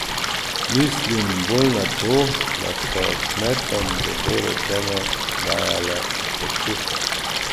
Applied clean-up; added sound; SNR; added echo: none; Stream; -1 dB; none.